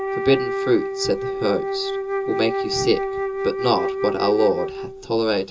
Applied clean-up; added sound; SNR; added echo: none; Wind instrument, woodwind instrument; 3 dB; reverberation time 0.2 s.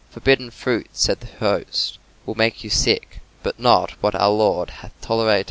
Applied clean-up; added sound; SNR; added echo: none; none; none; none.